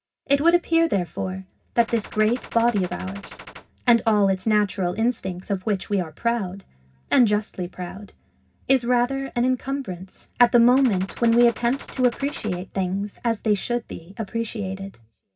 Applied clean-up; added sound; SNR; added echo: none; Gunshot, gunfire; 16 dB; reverberation time 0.4 s.